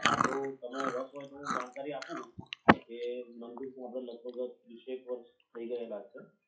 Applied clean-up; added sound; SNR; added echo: classical method WPE with log-MMSE.